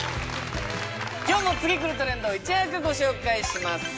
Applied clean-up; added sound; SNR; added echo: none; Piano; 19 dB; none.